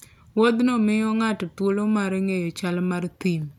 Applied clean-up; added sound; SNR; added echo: none; none; none; none.